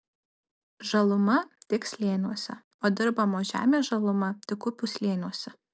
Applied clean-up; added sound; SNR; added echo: none; none; none; none.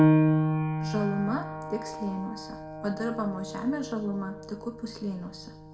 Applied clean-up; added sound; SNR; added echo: none; Piano; -4 dB; reverberation time 0.6 s.